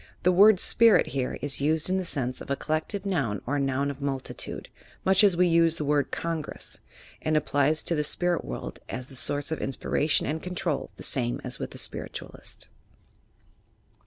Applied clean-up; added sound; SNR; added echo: none; none; none; none.